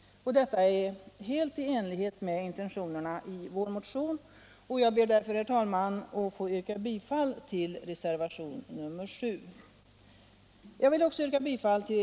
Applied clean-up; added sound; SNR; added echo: none; none; none; none.